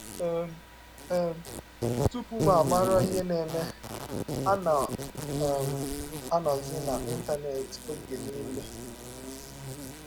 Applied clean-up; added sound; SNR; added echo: none; Insect; 4 dB; none.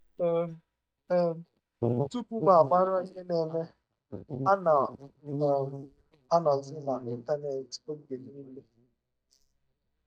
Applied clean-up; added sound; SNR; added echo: neural mask model DeepFilterNet 3.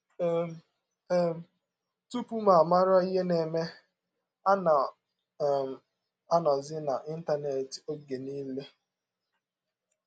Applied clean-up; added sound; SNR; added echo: none; none; none; none.